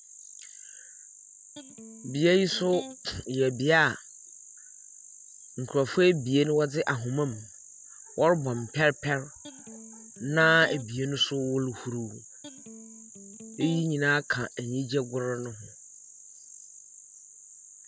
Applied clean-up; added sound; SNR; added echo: none; Electric guitar; 17 dB; none.